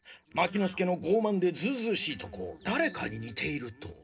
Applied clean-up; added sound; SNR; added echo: neural separator model SepFormer DNS4.